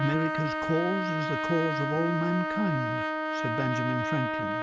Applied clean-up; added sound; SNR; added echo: none; Trumpet; 0 dB; none.